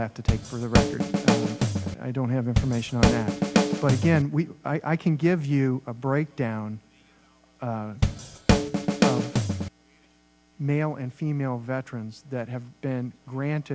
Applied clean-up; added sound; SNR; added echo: none; Drum kit; -4 dB; none.